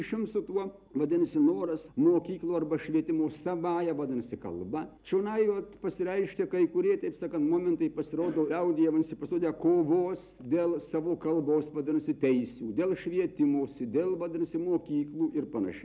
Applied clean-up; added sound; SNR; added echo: none; none; none; none.